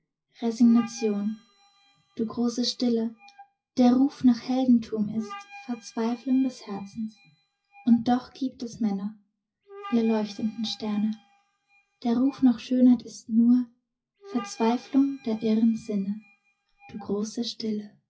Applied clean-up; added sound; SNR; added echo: classical method WPE with log-MMSE.